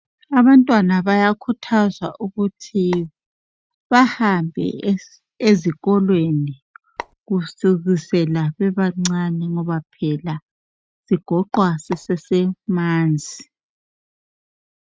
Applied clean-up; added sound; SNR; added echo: neural mask model RNNoise.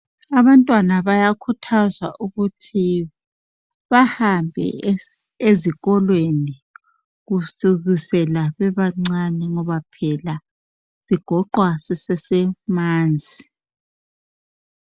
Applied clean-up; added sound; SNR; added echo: none; none; none; none.